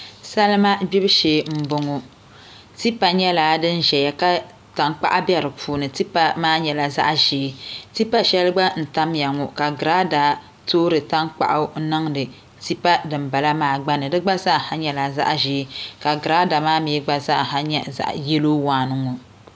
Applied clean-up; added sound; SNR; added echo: none; none; none; none.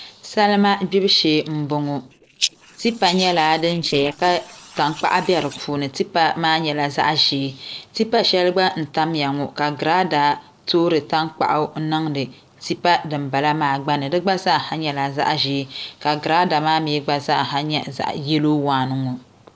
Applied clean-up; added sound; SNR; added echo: neural separator model SepFormer DNS4.